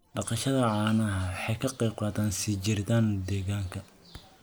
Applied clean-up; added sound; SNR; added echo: none; none; none; none.